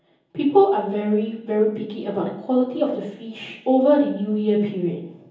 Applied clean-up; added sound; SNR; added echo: none; none; none; reverberation time 0.7 s.